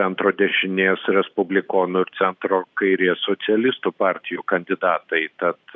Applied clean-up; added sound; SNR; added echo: none; none; none; none.